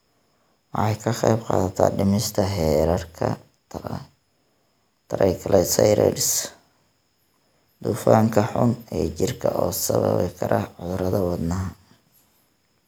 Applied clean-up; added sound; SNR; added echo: none; none; none; none.